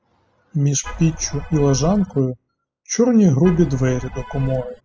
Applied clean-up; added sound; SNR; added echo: classical method spectral subtraction.